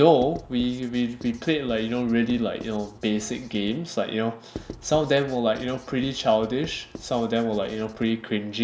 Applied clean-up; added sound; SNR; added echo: none; Writing; 18 dB; none.